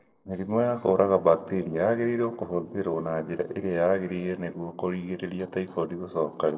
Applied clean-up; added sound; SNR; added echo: neural separator model SepFormer DNS4.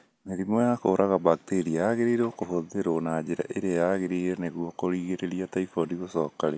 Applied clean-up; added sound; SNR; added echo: none; none; none; none.